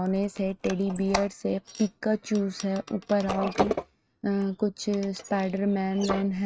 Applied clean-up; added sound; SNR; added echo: neural mask model RNNoise.